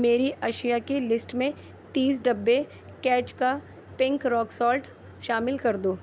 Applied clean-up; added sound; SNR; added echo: none; none; none; none.